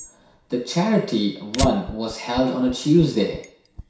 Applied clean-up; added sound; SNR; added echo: none; Fire; 12 dB; reverberation time 0.6 s.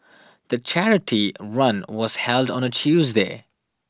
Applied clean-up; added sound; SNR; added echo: none; none; none; none.